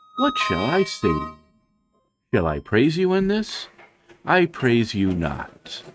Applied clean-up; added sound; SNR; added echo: neural mask model RNNoise.